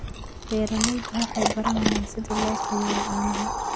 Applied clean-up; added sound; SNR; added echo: none; Hiss + Chewing, mastication; 0 dB; none.